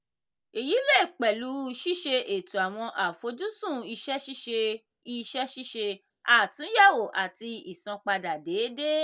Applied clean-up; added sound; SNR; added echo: none; none; none; none.